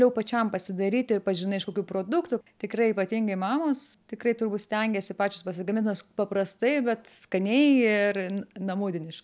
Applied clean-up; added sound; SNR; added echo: none; none; none; none.